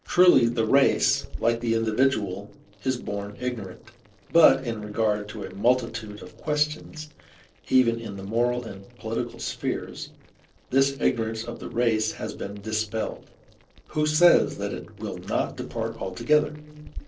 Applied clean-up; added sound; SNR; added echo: neural separator model SepFormer DNS4.